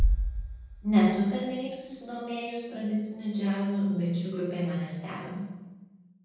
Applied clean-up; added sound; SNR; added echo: none; Bass drum; 5 dB; reverberation time 1.3 s.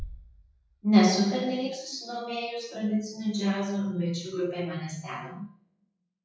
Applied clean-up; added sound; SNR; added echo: classical method WPE with log-MMSE.